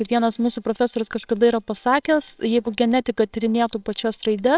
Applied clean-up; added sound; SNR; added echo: neural separator model SepFormer WHAMR!.